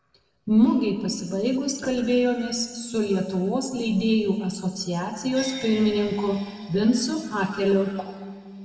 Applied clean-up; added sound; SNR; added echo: neural separator model SepFormer DNS4.